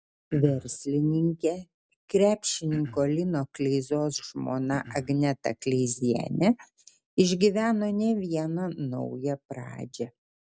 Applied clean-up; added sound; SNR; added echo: none; Cough; 15 dB; none.